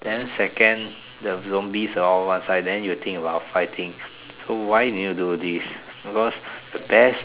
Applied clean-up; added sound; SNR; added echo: none; none; none; none.